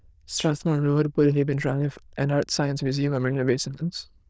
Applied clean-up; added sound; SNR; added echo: neural diffusion model UNIVERSE++.